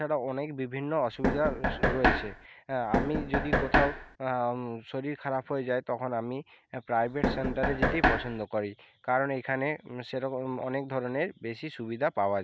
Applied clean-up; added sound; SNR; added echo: none; Knock; -3 dB; none.